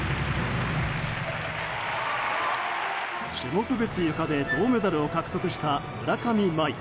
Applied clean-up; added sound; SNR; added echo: none; Wind instrument, woodwind instrument; 11 dB; none.